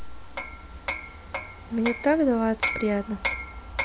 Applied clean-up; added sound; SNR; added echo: none; Hammer; 6 dB; none.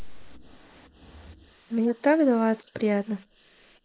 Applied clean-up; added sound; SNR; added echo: neural mask model Resemble Enhance denoiser.